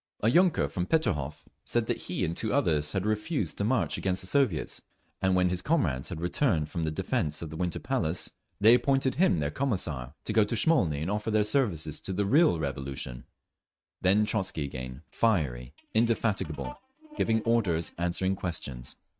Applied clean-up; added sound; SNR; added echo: neural mask model RNNoise.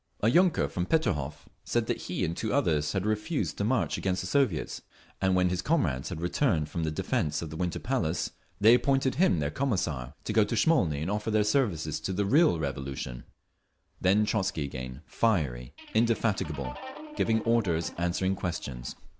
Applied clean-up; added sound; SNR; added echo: none; Guitar; 16 dB; none.